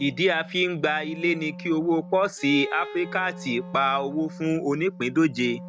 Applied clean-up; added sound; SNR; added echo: none; Bowed string instrument + Wind instrument, woodwind instrument; 14 dB; none.